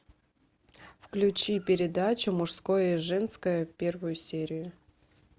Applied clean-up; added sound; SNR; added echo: none; none; none; none.